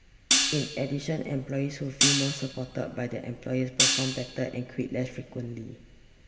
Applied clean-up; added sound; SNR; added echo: none; Hi-hat; -2 dB; reverberation time 2.4 s.